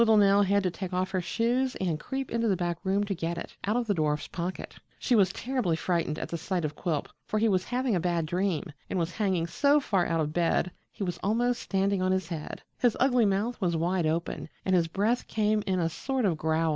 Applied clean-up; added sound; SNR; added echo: none; none; none; none.